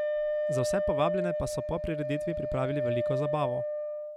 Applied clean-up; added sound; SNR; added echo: none; Wind instrument, woodwind instrument; -2 dB; none.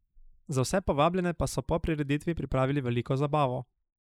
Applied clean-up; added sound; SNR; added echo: neural mask model Resemble Enhance denoiser.